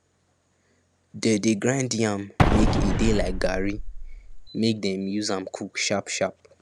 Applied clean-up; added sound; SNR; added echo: none; Explosion; -3 dB; none.